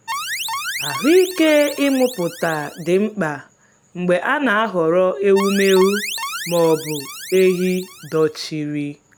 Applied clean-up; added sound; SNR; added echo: none; Alarm; 10 dB; none.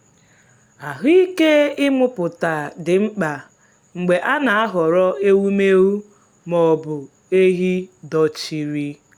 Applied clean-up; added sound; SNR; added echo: none; none; none; none.